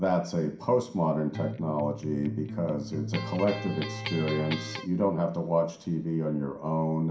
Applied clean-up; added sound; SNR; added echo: none; Electric guitar; 7 dB; reverberation time 0.5 s.